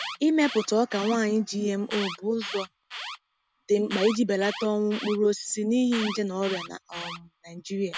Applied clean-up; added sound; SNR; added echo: none; Alarm; 12 dB; none.